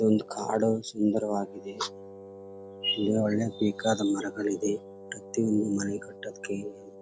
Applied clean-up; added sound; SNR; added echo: none; Wind instrument, woodwind instrument; 17 dB; none.